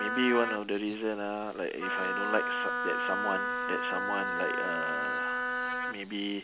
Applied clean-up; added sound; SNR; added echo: none; Wind instrument, woodwind instrument; -1 dB; none.